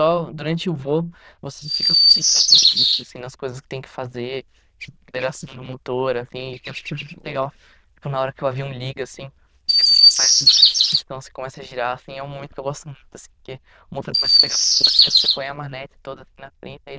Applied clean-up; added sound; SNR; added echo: neural diffusion model UNIVERSE++.